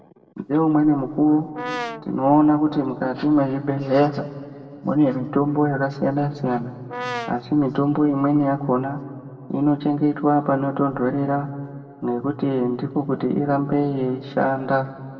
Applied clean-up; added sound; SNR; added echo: none; Brass instrument; 10 dB; reverberation time 1.6 s.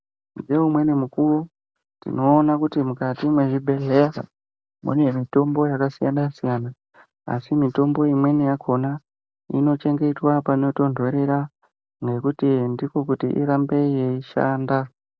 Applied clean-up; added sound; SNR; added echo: none; none; none; none.